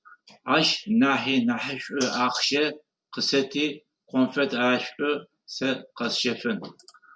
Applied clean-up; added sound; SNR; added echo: none; none; none; none.